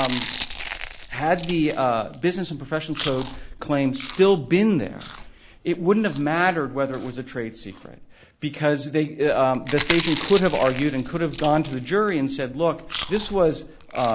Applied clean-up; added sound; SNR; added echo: none; Chewing, mastication; 9 dB; none.